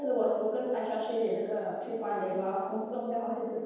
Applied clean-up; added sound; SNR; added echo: none; none; none; reverberation time 1.2 s.